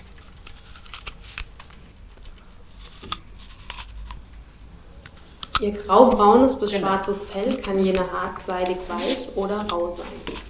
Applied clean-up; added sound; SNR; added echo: none; Bicycle + Chewing, mastication; 10 dB; none.